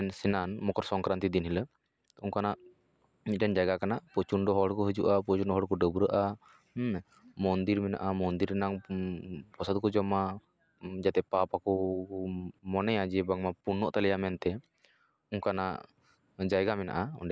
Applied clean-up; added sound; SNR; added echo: none; none; none; none.